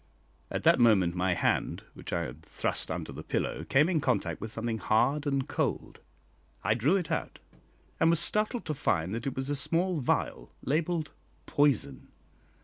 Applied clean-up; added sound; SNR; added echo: none; none; none; none.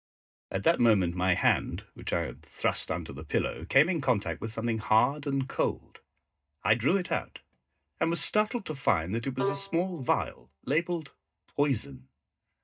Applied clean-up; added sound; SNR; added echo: neural mask model DeepFilterNet 3.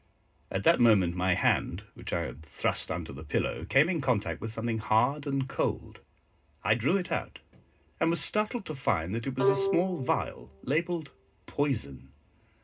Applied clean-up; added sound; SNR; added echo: none; Bowed string instrument; 5 dB; reverberation time 0.2 s.